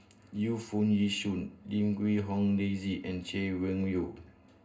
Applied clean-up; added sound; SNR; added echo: none; none; none; reverberation time 0.2 s.